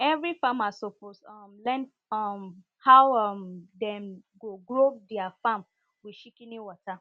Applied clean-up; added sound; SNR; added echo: none; none; none; none.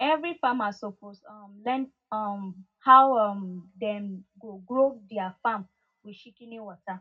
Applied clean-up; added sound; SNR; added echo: none; none; none; reverberation time 0.4 s.